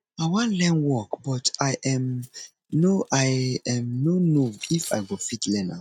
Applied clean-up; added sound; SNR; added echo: neural mask model RNNoise.